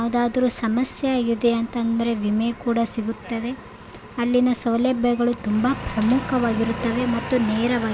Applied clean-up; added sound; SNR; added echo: none; Engine; 13 dB; none.